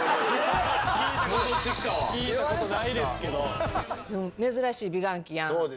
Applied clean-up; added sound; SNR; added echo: none; none; none; none.